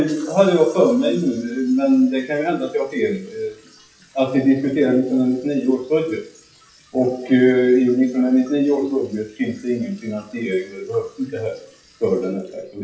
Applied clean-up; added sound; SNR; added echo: classical method WPE with log-MMSE.